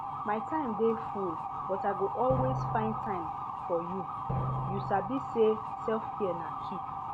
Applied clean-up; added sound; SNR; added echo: none; Motor vehicle (road) / Siren + Drum; 2 dB; none.